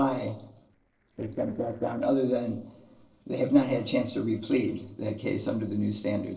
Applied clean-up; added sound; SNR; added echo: neural separator model SepFormer DNS4.